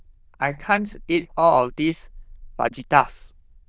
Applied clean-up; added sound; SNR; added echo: neural diffusion model UNIVERSE++.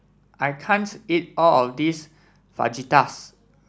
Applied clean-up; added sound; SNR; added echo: none; none; none; none.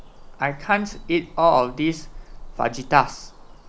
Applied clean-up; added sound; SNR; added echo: none; Bird vocalization, bird call, bird song; 15 dB; none.